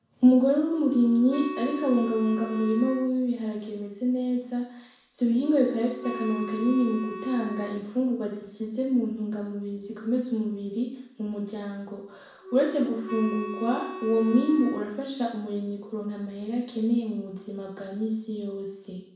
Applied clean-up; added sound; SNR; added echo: none; Wind instrument, woodwind instrument; 12 dB; reverberation time 0.7 s.